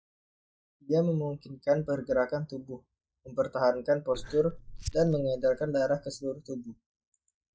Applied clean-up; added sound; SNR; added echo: neural mask model DeepFilterNet 3.